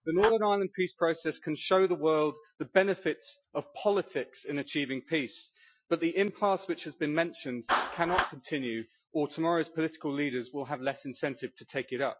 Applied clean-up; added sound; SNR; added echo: classical method Wiener filter.